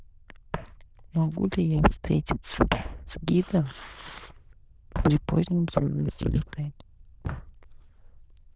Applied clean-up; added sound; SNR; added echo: neural diffusion model UNIVERSE++.